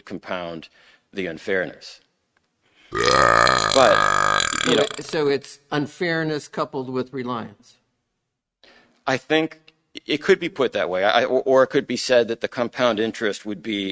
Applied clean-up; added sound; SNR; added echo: neural mask model RNNoise.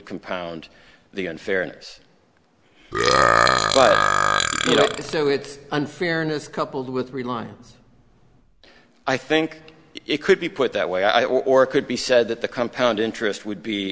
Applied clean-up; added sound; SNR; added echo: none; Burping, eructation; -3 dB; none.